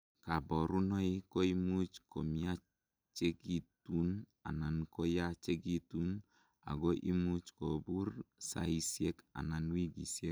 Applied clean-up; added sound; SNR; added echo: none; none; none; none.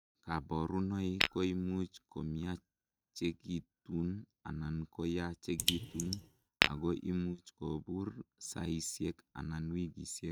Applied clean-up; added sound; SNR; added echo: neural mask model RNNoise.